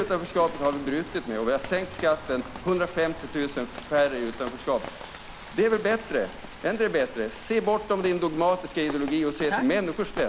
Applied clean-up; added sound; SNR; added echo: none; Rain; 14 dB; none.